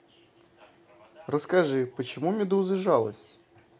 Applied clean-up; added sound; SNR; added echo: none; none; none; none.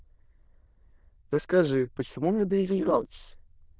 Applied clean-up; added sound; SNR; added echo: neural diffusion model UNIVERSE++.